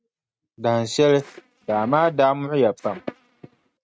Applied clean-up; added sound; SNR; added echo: neural mask model RNNoise.